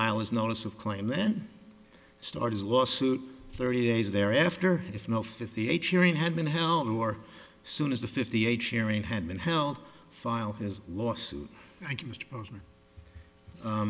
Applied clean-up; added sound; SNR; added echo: none; none; none; none.